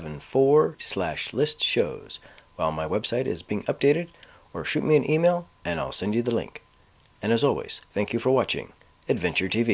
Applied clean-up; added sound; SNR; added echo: none; none; none; none.